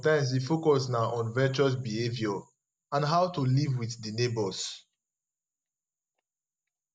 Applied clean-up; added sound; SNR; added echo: none; none; none; none.